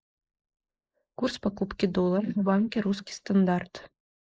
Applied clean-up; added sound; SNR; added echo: neural mask model Resemble Enhance denoiser.